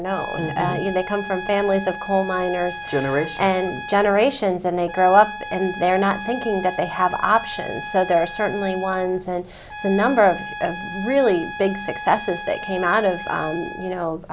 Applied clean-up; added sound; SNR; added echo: none; Trumpet; 12 dB; none.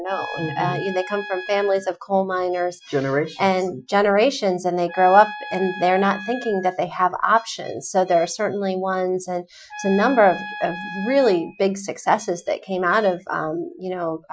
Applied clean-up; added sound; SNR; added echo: classical method Wiener filter.